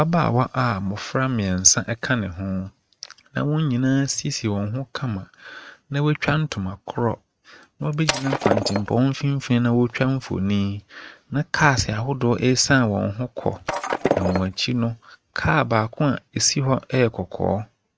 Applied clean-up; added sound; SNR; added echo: neural mask model RNNoise.